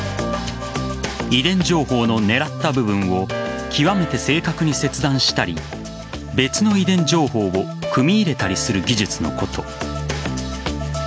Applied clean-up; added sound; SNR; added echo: none; none; none; none.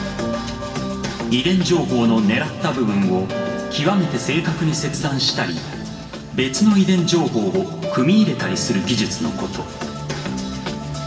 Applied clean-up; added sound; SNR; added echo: none; none; none; reverberation time 2.6 s.